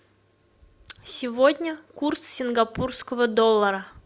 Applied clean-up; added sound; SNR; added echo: none; none; none; none.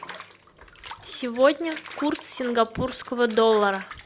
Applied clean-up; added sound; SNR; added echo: none; Bathtub (filling or washing) / Water; 18 dB; none.